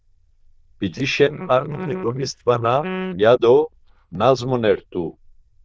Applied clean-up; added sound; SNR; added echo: neural diffusion model UNIVERSE++.